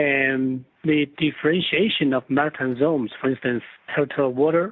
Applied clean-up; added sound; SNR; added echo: none; none; none; none.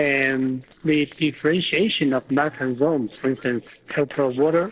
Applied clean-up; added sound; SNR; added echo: neural separator model SepFormer DNS4.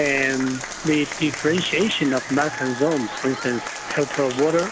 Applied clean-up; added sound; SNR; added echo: none; Applause / Crowd; 9 dB; none.